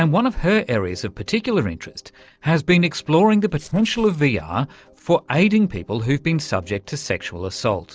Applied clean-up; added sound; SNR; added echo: neural separator model SepFormer DNS4.